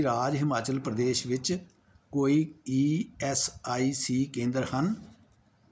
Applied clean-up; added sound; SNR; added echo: none; none; none; none.